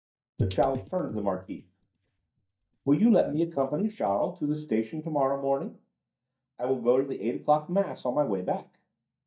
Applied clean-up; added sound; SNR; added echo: neural mask model DeepFilterNet 3.